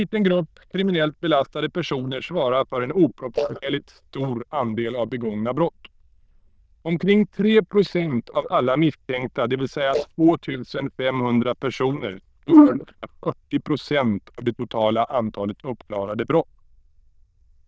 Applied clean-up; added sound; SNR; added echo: neural diffusion model UNIVERSE++.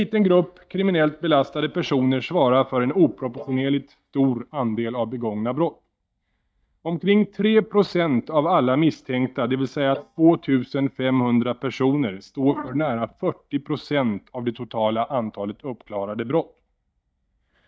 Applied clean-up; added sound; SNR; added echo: neural mask model DeepFilterNet 3.